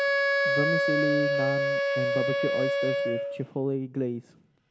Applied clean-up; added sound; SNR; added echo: none; Wind instrument, woodwind instrument; -5 dB; none.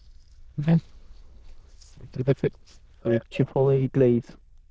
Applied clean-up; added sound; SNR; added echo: neural diffusion model UNIVERSE++.